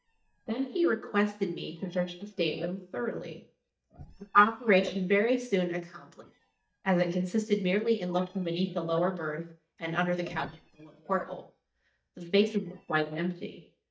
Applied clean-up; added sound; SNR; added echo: neural mask model DeepFilterNet 3.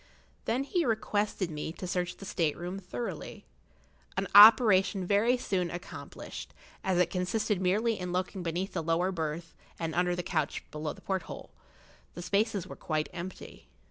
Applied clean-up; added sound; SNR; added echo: none; none; none; none.